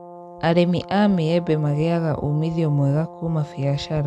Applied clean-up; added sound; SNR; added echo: none; Brass instrument; 17 dB; none.